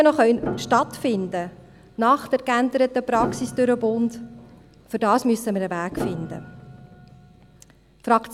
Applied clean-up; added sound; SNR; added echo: none; Piano; 13 dB; none.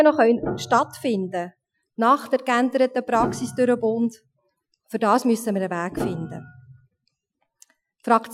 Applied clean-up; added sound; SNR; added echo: classical method Wiener filter.